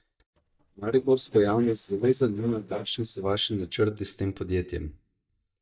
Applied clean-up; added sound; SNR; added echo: neural mask model DeepFilterNet 3.